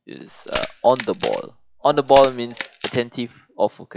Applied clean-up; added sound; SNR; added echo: classical method log-MMSE.